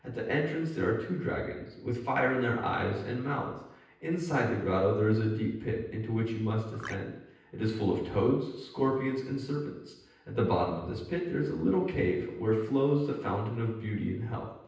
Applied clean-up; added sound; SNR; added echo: none; Marimba, xylophone; 12 dB; reverberation time 0.9 s.